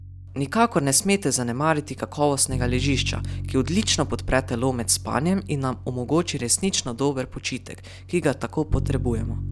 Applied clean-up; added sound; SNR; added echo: none; Bass guitar; 8 dB; none.